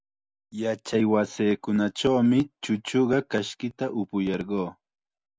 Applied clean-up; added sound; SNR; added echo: none; none; none; none.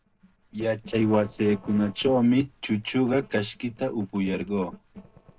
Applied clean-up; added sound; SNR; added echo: neural separator model SepFormer DNS4.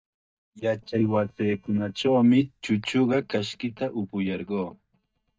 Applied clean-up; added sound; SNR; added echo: neural mask model DeepFilterNet 3.